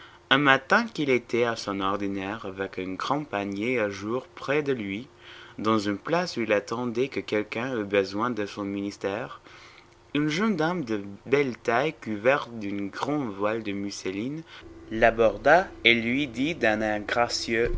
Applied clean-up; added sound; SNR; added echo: none; none; none; none.